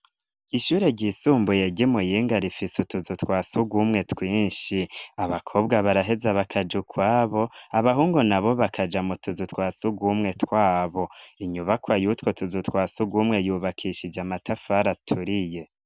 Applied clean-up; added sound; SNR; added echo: none; none; none; none.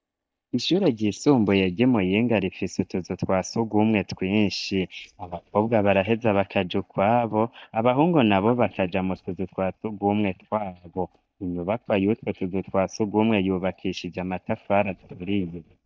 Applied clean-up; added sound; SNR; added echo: neural mask model DeepFilterNet 3.